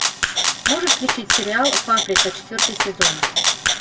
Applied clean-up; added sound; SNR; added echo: none; Rattle (instrument); -5 dB; reverberation time 1.5 s.